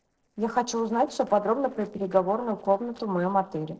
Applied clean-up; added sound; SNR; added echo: neural separator model SepFormer DNS4.